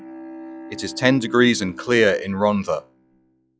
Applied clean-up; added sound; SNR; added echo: classical method log-MMSE.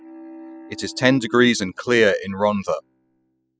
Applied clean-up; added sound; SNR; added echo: classical method spectral subtraction.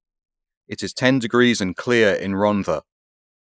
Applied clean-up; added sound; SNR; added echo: neural mask model Resemble Enhance denoiser.